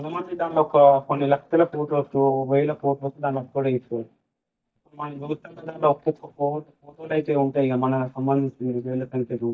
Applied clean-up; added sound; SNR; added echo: neural mask model DeepFilterNet 3.